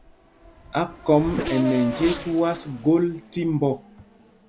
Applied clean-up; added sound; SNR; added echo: none; Race car, auto racing / Accelerating, revving, vroom; 11 dB; none.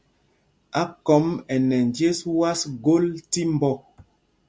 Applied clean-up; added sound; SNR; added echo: none; none; none; none.